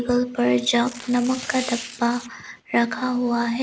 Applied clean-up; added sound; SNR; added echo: none; Tearing; 17 dB; none.